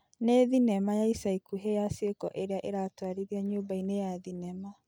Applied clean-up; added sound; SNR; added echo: none; none; none; none.